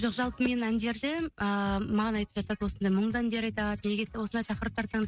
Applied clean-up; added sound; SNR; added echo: neural mask model RNNoise.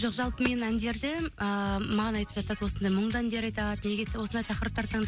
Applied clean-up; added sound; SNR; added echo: none; Hammer; 15 dB; none.